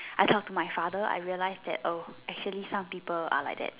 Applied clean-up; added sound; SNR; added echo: none; none; none; none.